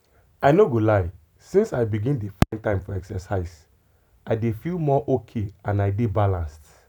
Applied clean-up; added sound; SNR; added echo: none; none; none; none.